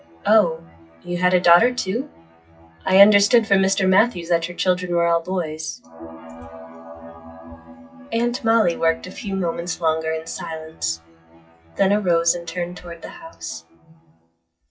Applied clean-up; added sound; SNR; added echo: classical method WPE with log-MMSE.